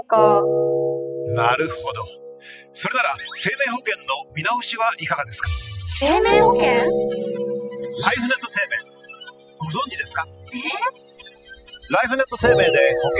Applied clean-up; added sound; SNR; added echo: classical method spectral subtraction.